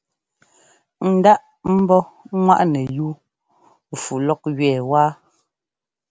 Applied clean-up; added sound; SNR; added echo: none; none; none; none.